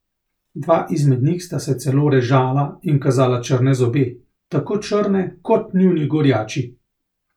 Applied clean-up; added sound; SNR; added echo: none; none; none; none.